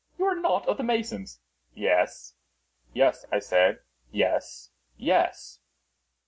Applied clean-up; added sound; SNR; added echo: none; none; none; none.